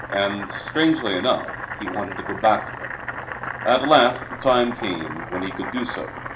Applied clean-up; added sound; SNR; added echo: none; Boiling; 9 dB; reverberation time 0.4 s.